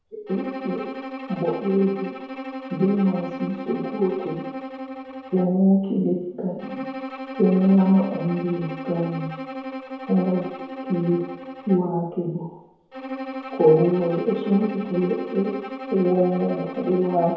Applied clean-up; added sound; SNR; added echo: none; Bowed string instrument; 11 dB; reverberation time 0.9 s.